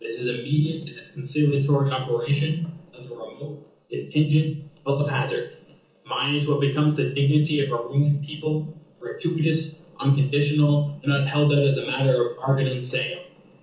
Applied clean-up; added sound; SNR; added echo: none; none; none; reverberation time 1.2 s.